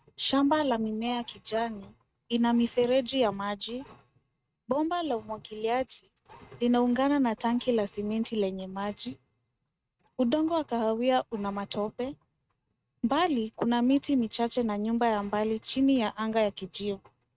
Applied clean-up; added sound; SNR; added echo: neural mask model RNNoise.